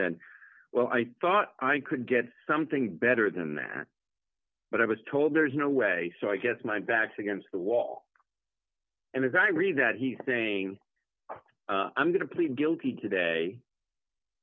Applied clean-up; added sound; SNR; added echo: none; none; none; none.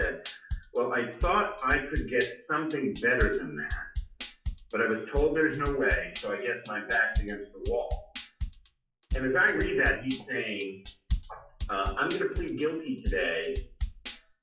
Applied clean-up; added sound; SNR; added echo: classical method WPE with log-MMSE.